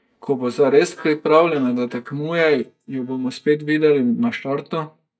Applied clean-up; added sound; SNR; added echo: neural mask model DeepFilterNet 3.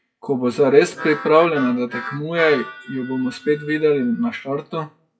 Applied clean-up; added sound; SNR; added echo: classical method WPE with log-MMSE.